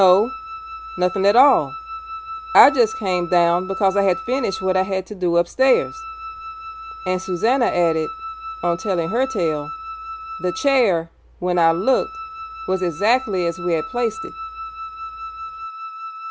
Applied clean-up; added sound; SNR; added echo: none; Wind instrument, woodwind instrument; 12 dB; none.